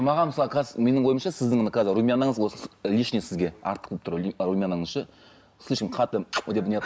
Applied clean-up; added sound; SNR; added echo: none; none; none; none.